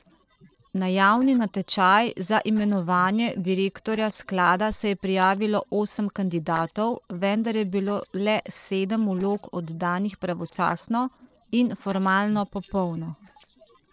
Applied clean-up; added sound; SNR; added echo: neural separator model SepFormer DNS4.